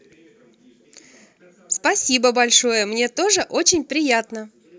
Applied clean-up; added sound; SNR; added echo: none; none; none; none.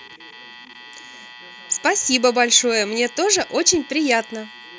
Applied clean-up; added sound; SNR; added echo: none; Alarm; 20 dB; none.